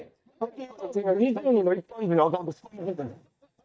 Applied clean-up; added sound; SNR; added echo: neural mask model DeepFilterNet 3.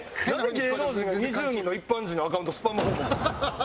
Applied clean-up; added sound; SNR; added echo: none; Slam; 10 dB; none.